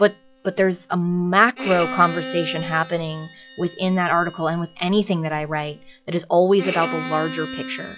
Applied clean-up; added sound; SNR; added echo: classical method log-MMSE.